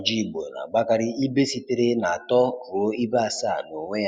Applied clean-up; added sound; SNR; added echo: none; none; none; none.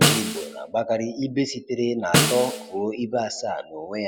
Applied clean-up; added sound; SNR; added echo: none; Snare drum; 0 dB; none.